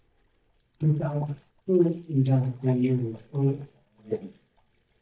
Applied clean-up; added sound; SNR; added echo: neural mask model DeepFilterNet 3.